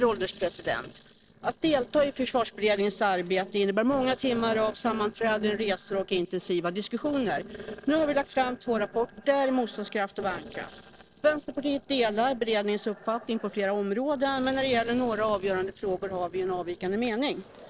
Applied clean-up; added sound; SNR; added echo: neural separator model SepFormer DNS4.